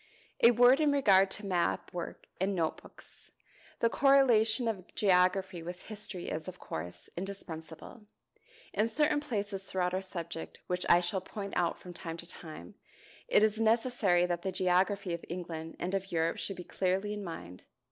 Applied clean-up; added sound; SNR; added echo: neural separator model SepFormer DNS4.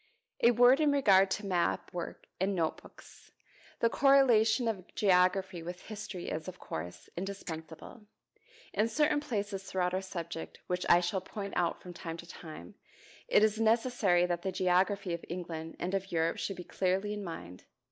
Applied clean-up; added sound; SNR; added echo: neural mask model DeepFilterNet 3.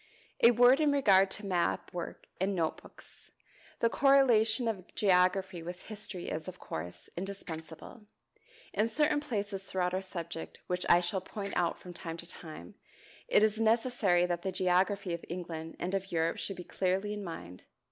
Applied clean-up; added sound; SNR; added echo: neural mask model Resemble Enhance denoiser.